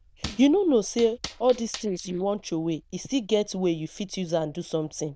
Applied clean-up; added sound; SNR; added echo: neural diffusion model UNIVERSE++.